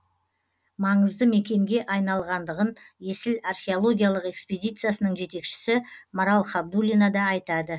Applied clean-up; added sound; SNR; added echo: none; none; none; none.